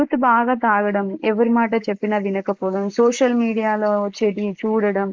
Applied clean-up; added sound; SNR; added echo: neural mask model Resemble Enhance denoiser.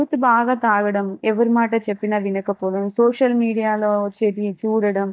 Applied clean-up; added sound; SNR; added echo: neural mask model DeepFilterNet 3.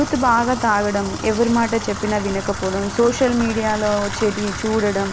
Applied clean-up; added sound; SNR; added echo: none; Bathtub (filling or washing) / Water tap, faucet; 9 dB; none.